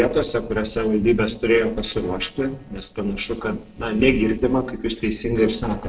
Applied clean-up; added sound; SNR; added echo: neural separator model SepFormer DNS4.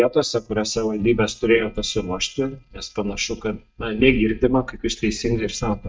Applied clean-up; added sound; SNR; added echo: neural mask model DeepFilterNet 3.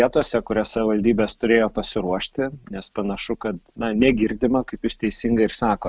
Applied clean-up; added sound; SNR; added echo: none; none; none; none.